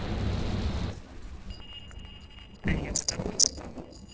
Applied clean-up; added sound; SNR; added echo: neural separator model SepFormer DNS4.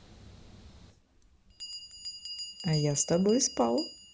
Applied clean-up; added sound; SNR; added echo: none; Bell; 12 dB; none.